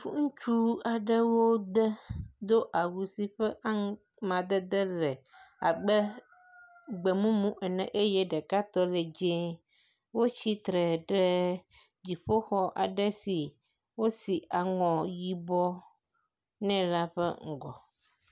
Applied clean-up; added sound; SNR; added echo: none; none; none; none.